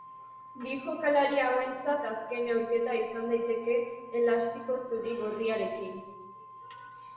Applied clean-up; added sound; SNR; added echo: none; Organ; 17 dB; reverberation time 1.0 s.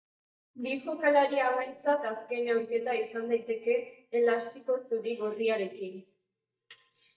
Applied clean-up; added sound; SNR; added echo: neural mask model DeepFilterNet 3.